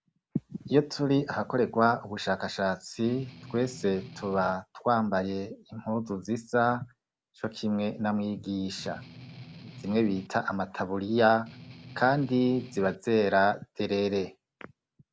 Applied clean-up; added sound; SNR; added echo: none; Strum; 17 dB; none.